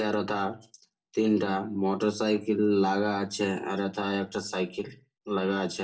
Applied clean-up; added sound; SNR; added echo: none; none; none; reverberation time 0.3 s.